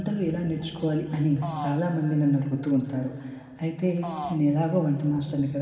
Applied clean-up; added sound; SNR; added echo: none; Fart; 10 dB; reverberation time 2.1 s.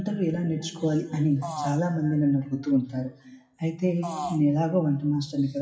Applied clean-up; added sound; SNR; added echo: classical method WPE with log-MMSE.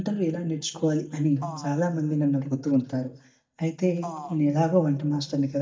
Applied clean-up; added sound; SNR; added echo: neural mask model DeepFilterNet 3.